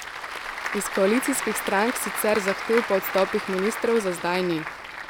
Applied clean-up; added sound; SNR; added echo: none; Applause / Crowd; 6 dB; none.